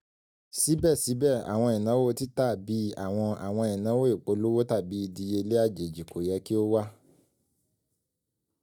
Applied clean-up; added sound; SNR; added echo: neural mask model DeepFilterNet 3.